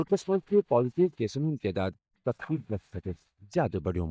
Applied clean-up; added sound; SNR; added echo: neural mask model DeepFilterNet 3.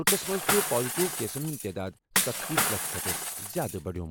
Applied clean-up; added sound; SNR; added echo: none; Shatter / Crushing; -2 dB; none.